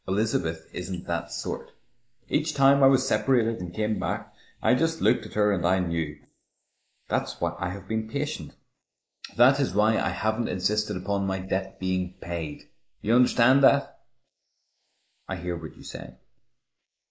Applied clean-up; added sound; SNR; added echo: neural mask model Resemble Enhance denoiser.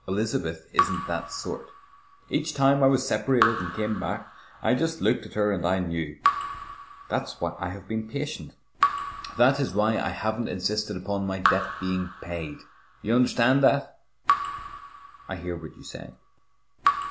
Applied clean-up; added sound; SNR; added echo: none; Raindrop / Drip; 5 dB; none.